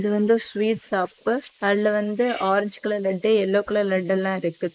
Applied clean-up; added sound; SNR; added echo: neural mask model Resemble Enhance denoiser.